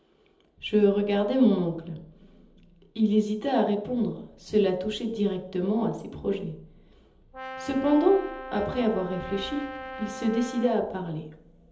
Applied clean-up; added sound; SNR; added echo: none; Brass instrument; 12 dB; reverberation time 1.2 s.